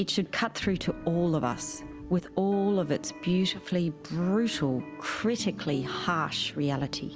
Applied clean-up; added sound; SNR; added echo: none; Electric guitar; 17 dB; none.